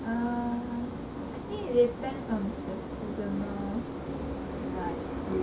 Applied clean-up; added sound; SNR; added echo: none; none; none; none.